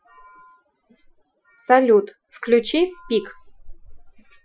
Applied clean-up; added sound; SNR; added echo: classical method Wiener filter.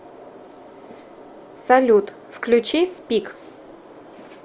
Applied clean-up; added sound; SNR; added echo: none; none; none; none.